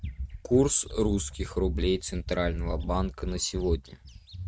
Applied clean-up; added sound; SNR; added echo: neural mask model RNNoise.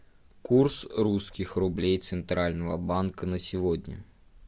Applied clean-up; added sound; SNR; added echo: none; none; none; none.